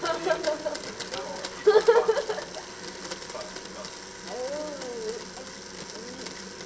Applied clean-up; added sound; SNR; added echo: none; Domestic sounds, home sounds; 10 dB; reverberation time 0.9 s.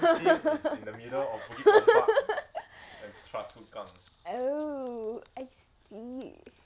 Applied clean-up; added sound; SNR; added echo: none; none; none; none.